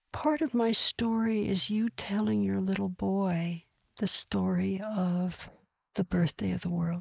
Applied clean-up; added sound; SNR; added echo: neural mask model Resemble Enhance denoiser.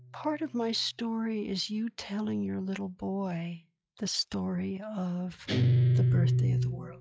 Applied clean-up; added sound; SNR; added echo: classical method log-MMSE.